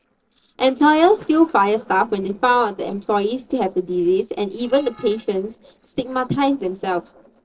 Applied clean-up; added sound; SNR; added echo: neural separator model SepFormer DNS4.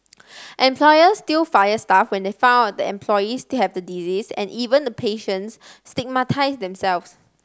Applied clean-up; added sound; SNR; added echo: none; none; none; none.